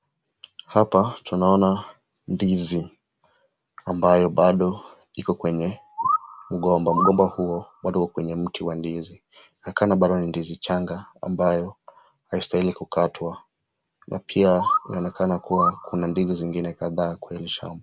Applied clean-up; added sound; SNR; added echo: none; Bird; 5 dB; none.